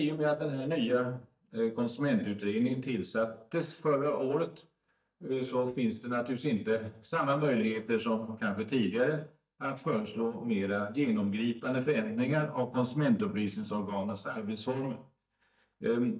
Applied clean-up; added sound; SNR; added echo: neural mask model DeepFilterNet 3.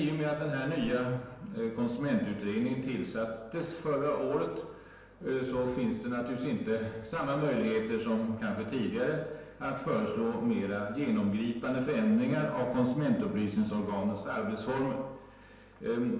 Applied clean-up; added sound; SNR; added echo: none; Whoosh, swoosh, swish; 19 dB; reverberation time 0.9 s.